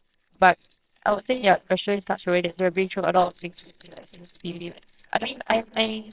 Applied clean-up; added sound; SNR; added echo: neural separator model SepFormer WHAMR!.